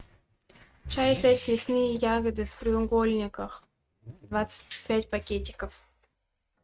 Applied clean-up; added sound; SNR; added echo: neural mask model RNNoise.